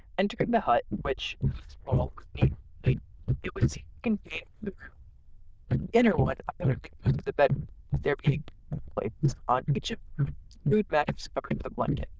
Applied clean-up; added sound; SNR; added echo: neural diffusion model UNIVERSE++.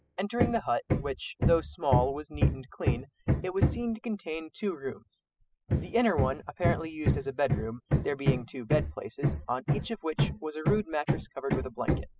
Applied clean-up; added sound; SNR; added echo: classical method spectral subtraction.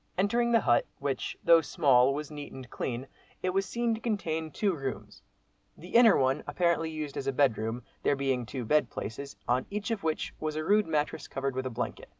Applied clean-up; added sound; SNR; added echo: none; none; none; none.